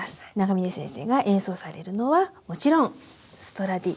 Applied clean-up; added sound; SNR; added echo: none; none; none; none.